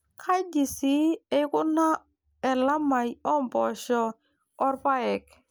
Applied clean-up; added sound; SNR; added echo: none; none; none; none.